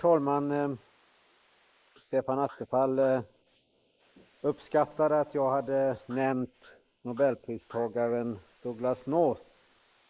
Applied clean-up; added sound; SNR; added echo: neural mask model Resemble Enhance denoiser.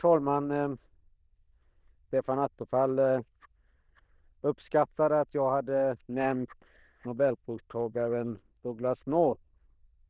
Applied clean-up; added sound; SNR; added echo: neural diffusion model UNIVERSE++.